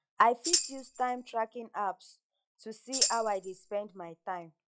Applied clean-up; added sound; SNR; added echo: classical method log-MMSE.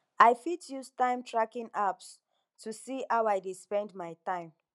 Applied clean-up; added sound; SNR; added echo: none; none; none; none.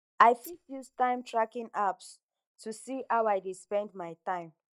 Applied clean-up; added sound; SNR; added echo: neural mask model DeepFilterNet 3.